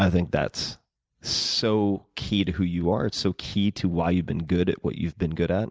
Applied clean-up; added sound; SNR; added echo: none; none; none; none.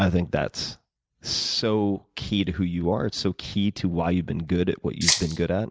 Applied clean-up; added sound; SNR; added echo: none; Rattle (instrument); 0 dB; none.